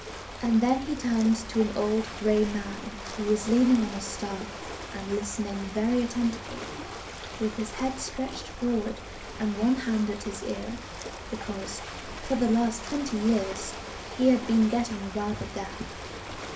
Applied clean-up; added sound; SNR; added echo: none; Ocean; 10 dB; reverberation time 0.3 s.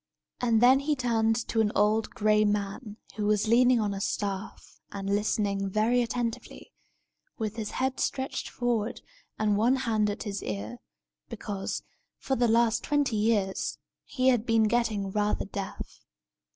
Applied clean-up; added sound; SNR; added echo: none; none; none; none.